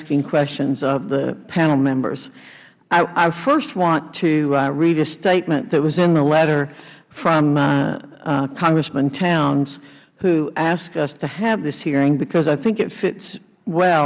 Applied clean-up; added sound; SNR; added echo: none; none; none; none.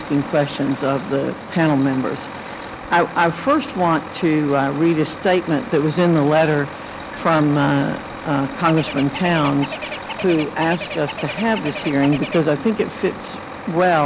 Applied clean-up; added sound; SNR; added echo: none; Bird + Truck; 12 dB; none.